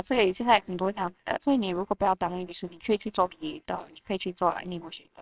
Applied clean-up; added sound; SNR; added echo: neural separator model SepFormer WHAMR!.